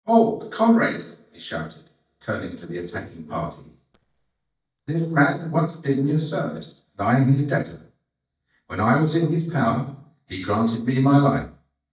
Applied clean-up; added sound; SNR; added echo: neural mask model DeepFilterNet 3.